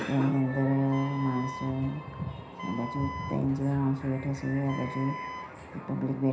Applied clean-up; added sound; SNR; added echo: none; Wind instrument, woodwind instrument; 12 dB; reverberation time 0.5 s.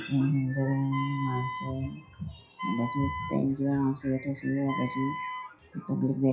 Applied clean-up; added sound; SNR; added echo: classical method WPE with log-MMSE.